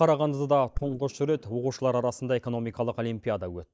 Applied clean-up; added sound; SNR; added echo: neural mask model DeepFilterNet 3.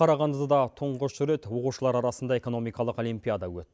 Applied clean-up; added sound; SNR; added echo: none; none; none; none.